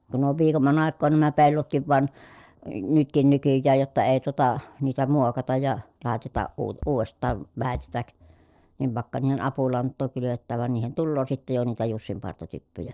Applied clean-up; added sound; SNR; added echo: neural separator model SepFormer DNS4.